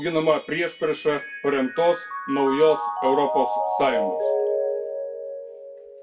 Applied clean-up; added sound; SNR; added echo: none; Mallet percussion; 3 dB; reverberation time 0.2 s.